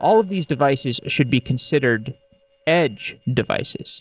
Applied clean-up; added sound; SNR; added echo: neural separator model SepFormer DNS4.